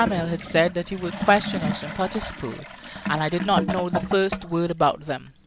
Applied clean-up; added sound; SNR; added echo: none; Toilet flush / Gurgling; 7 dB; none.